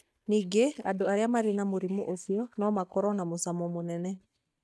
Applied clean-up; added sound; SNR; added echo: neural mask model DeepFilterNet 3.